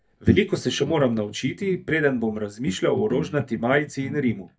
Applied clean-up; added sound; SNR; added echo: neural mask model DeepFilterNet 3.